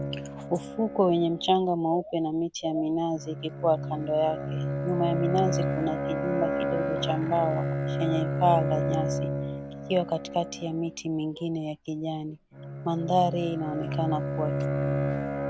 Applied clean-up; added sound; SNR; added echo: none; Bowed string instrument; 3 dB; none.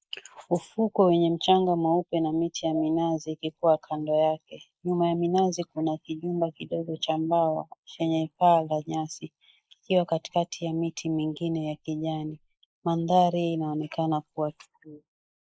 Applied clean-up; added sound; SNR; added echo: neural mask model Resemble Enhance denoiser.